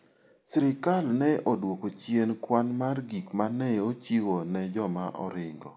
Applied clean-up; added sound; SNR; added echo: none; none; none; none.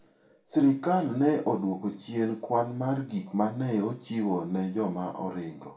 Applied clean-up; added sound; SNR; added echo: none; none; none; reverberation time 0.2 s.